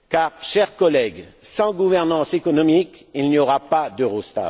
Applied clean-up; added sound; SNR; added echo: none; none; none; none.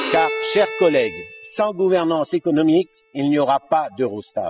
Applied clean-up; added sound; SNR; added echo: classical method spectral subtraction.